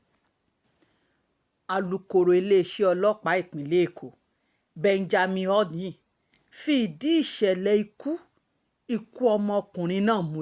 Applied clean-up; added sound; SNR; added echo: none; none; none; none.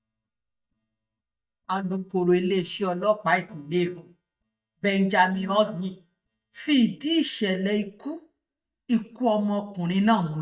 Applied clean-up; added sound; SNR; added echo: neural mask model DeepFilterNet 3.